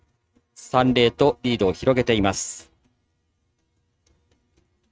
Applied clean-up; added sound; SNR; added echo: neural mask model RNNoise.